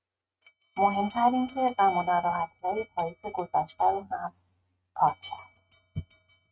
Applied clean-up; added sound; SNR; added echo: neural mask model RNNoise.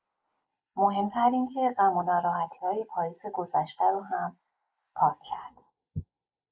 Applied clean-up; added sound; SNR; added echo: neural mask model Resemble Enhance denoiser.